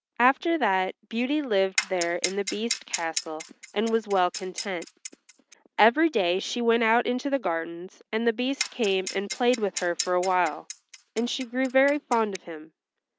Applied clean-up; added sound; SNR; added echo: neural mask model RNNoise.